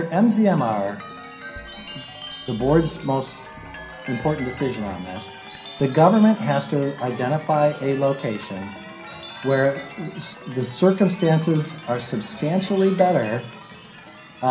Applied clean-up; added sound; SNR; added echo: none; Chime; 14 dB; reverberation time 0.3 s.